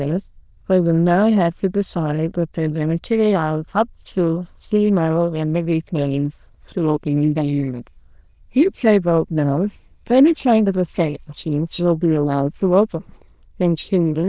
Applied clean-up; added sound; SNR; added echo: neural diffusion model UNIVERSE++.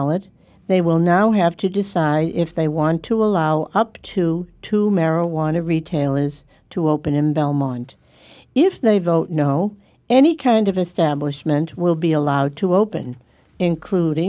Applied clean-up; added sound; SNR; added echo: none; none; none; none.